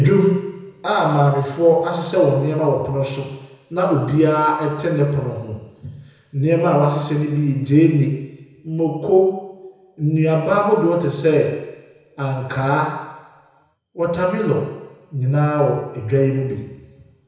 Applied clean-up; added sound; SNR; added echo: none; none; none; reverberation time 1.0 s.